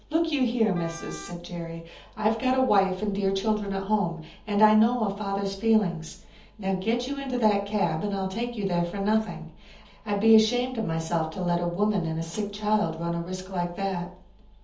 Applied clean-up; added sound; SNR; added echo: none; Wind instrument, woodwind instrument; 19 dB; reverberation time 0.7 s.